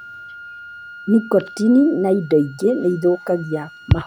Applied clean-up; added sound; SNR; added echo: none; Wind instrument, woodwind instrument; 19 dB; none.